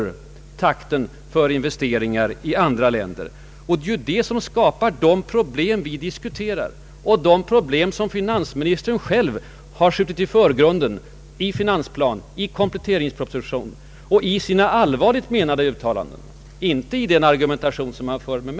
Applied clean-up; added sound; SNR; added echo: none; none; none; none.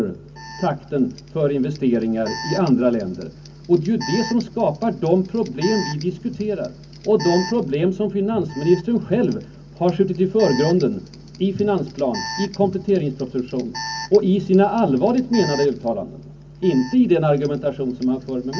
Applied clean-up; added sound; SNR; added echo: none; Alarm; 16 dB; reverberation time 0.3 s.